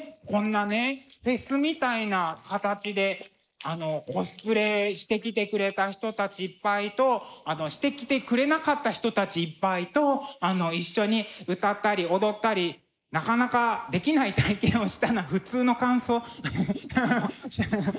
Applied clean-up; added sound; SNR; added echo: neural mask model Resemble Enhance denoiser.